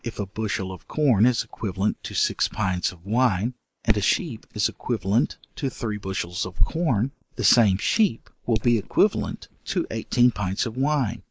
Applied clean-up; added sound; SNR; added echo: neural mask model Resemble Enhance denoiser.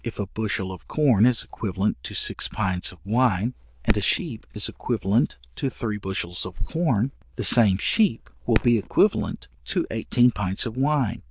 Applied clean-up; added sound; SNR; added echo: neural diffusion model UNIVERSE++.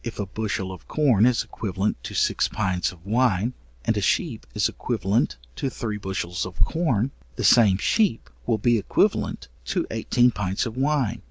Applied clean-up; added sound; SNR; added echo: none; none; none; none.